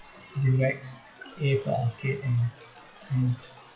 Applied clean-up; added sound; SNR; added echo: classical method WPE with log-MMSE.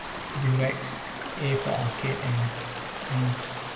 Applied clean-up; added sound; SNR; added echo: none; Stream / Ocean; 6 dB; reverberation time 1.4 s.